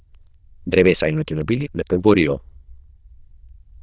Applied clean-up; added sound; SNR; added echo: neural diffusion model UNIVERSE++.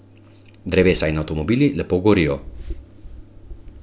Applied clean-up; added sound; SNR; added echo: none; none; none; none.